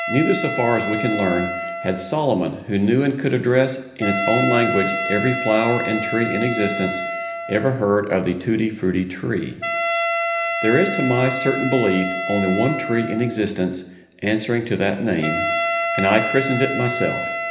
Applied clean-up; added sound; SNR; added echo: none; Wind instrument, woodwind instrument; 5 dB; reverberation time 1.1 s.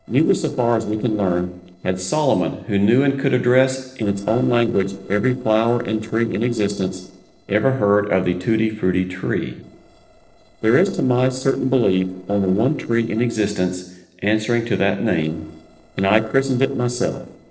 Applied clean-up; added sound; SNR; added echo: neural separator model SepFormer DNS4.